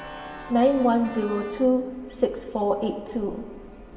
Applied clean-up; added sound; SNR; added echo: none; Organ; 18 dB; reverberation time 2.9 s.